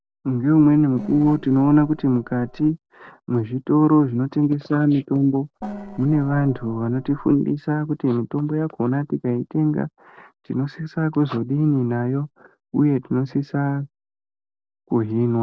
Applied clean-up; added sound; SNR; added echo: neural separator model SepFormer DNS4.